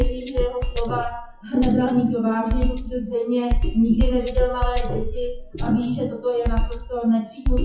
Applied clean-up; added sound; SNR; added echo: classical method WPE with log-MMSE.